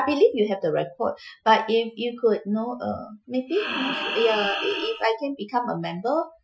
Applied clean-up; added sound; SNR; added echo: classical method Wiener filter.